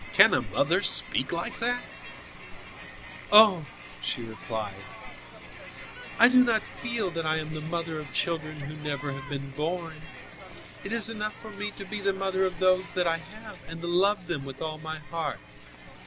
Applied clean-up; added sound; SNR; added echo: none; Crowd; 16 dB; none.